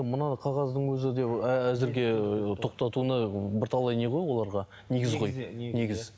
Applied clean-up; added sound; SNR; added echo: none; none; none; none.